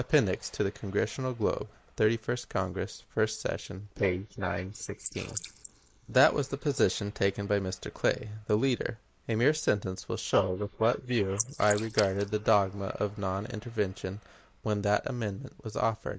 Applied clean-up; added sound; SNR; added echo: neural mask model Resemble Enhance denoiser.